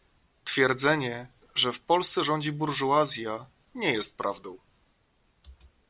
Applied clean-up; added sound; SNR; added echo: none; none; none; none.